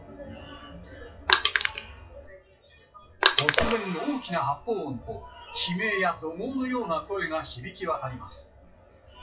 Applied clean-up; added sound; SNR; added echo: classical method WPE with log-MMSE.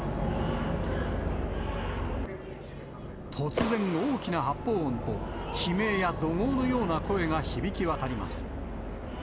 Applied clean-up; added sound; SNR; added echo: none; none; none; none.